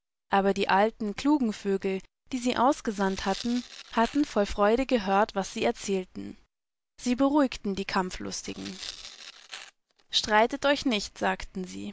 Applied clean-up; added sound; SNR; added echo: none; Tearing; 19 dB; none.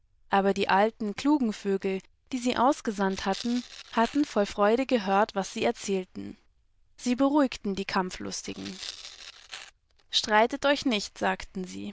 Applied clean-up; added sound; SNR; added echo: neural diffusion model UNIVERSE++.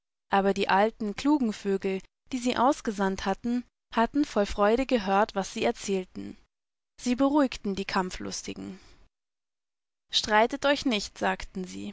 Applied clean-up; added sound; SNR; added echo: none; none; none; none.